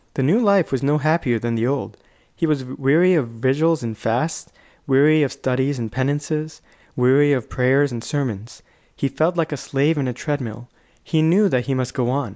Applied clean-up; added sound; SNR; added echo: none; none; none; none.